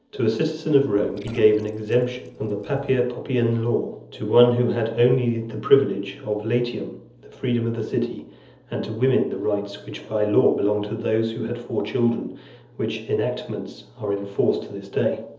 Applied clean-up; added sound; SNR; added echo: neural separator model SepFormer DNS4.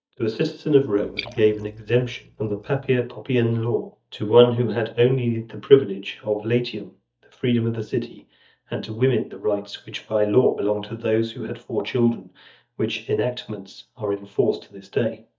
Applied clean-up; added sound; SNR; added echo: neural mask model DeepFilterNet 3.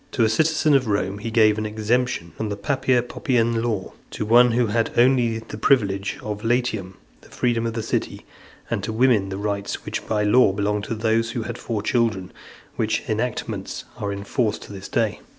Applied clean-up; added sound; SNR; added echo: none; none; none; none.